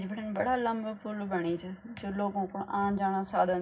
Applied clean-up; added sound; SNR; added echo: none; none; none; reverberation time 0.4 s.